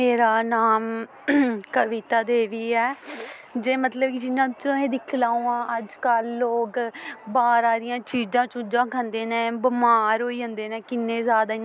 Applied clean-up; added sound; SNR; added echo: none; none; none; none.